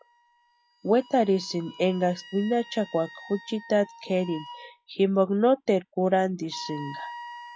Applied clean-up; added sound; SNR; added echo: classical method log-MMSE.